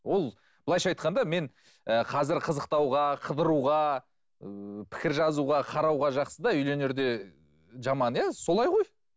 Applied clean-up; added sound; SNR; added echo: none; none; none; none.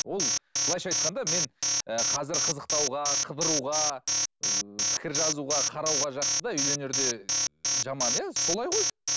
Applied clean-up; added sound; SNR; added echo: none; Alarm; -5 dB; none.